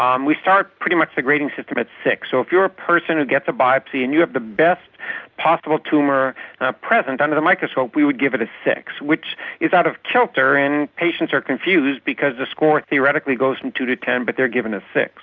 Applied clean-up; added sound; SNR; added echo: none; none; none; none.